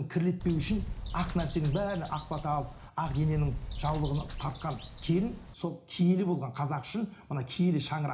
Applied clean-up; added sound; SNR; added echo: none; Bird; 8 dB; reverberation time 0.4 s.